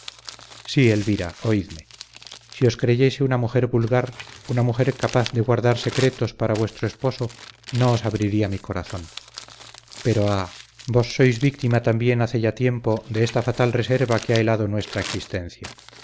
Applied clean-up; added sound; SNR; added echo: none; Crumpling, crinkling; 18 dB; none.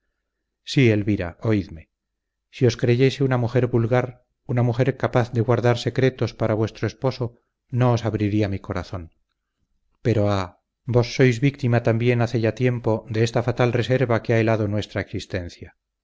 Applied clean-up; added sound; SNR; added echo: none; none; none; none.